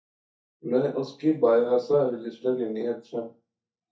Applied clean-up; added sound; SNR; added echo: neural mask model DeepFilterNet 3.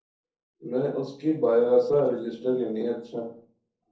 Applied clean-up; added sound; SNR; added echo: neural separator model SepFormer DNS4.